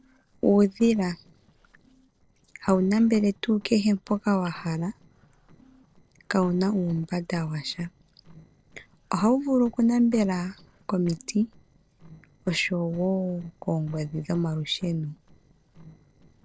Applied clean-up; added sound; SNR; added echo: neural separator model SepFormer DNS4.